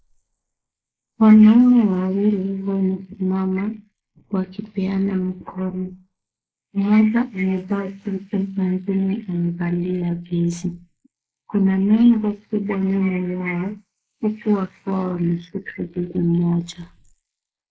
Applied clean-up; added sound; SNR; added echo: neural mask model Resemble Enhance denoiser.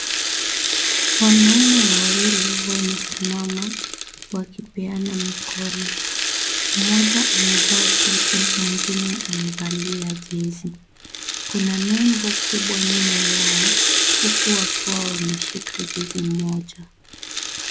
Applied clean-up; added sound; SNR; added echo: none; Rattle (instrument); -2 dB; none.